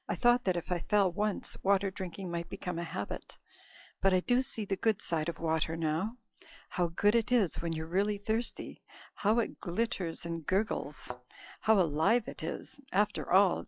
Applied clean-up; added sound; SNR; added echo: classical method log-MMSE.